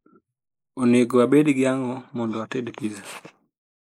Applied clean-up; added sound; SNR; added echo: neural mask model Resemble Enhance denoiser.